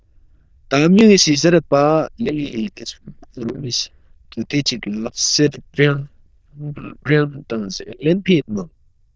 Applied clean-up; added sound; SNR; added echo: neural diffusion model UNIVERSE++.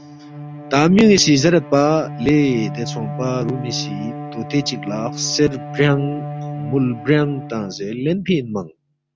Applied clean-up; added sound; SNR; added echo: none; Bowed string instrument; 11 dB; none.